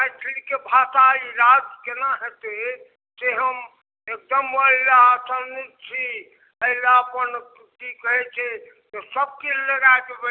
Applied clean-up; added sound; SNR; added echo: none; none; none; none.